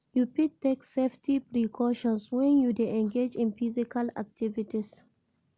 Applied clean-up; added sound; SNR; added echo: none; none; none; none.